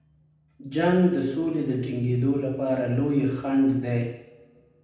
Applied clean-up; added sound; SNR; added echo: none; none; none; reverberation time 0.9 s.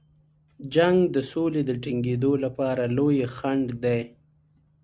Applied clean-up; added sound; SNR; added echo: none; none; none; none.